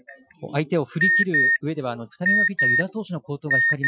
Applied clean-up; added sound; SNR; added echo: classical method Wiener filter.